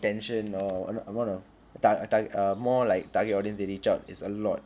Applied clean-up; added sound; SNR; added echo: none; none; none; none.